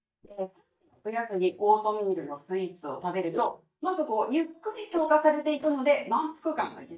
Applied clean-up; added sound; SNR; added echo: neural mask model DeepFilterNet 3.